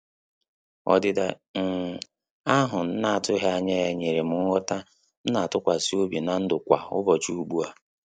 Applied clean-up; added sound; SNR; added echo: none; none; none; none.